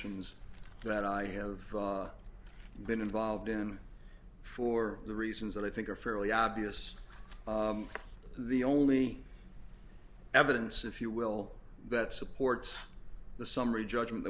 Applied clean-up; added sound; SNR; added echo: none; none; none; none.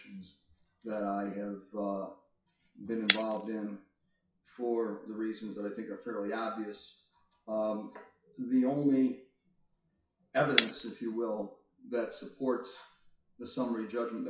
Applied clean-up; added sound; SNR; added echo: classical method WPE with log-MMSE.